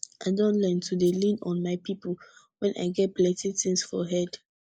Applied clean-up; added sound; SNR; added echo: neural mask model Resemble Enhance denoiser.